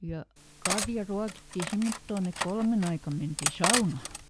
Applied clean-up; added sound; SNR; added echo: none; Cutlery, silverware; 3 dB; none.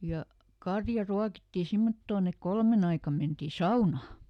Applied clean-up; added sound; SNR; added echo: none; none; none; none.